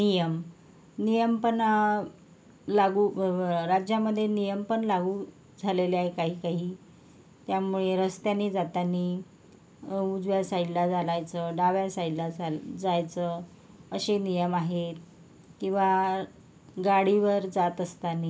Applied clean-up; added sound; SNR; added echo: none; none; none; none.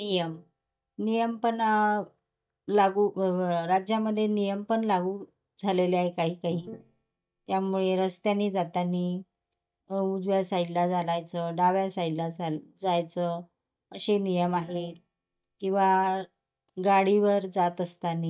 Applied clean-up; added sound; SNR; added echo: neural mask model DeepFilterNet 3.